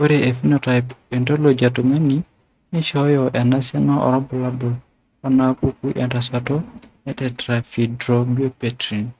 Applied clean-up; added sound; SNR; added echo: neural mask model RNNoise.